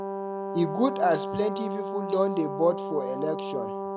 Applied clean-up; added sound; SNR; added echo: none; Brass instrument + Rattle (instrument); 3 dB; none.